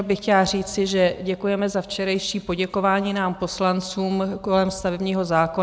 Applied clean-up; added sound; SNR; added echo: none; none; none; none.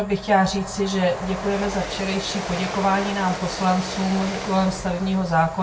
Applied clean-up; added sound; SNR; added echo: none; Train; 9 dB; reverberation time 0.2 s.